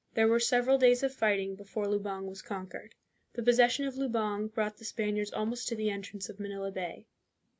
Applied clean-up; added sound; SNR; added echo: none; none; none; none.